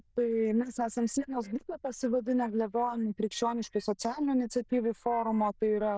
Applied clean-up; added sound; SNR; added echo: neural diffusion model UNIVERSE++.